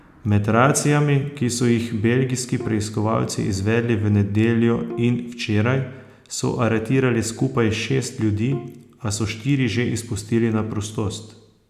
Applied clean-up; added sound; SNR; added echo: none; Bowed string instrument; 19 dB; none.